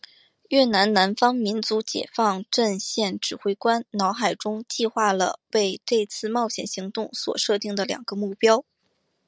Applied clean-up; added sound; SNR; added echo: none; none; none; none.